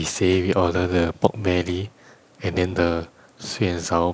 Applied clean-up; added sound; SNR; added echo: none; none; none; none.